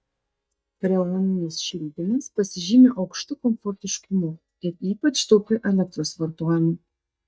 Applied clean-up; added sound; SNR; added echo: neural mask model DeepFilterNet 3.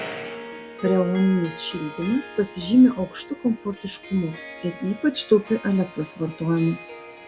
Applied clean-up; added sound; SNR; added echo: none; Harp; 14 dB; none.